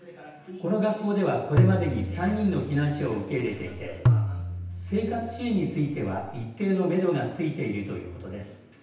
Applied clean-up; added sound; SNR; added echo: none; Tabla; 1 dB; reverberation time 0.9 s.